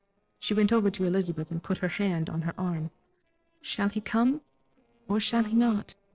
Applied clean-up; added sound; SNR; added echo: neural separator model SepFormer DNS4.